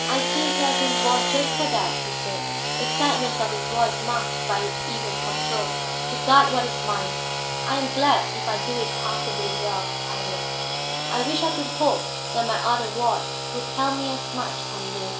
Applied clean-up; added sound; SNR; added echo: none; Sawing / Engine; 0 dB; reverberation time 0.5 s.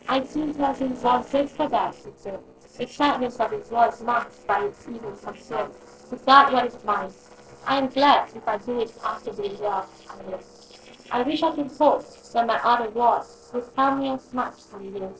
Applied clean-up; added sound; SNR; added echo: neural separator model SepFormer DNS4.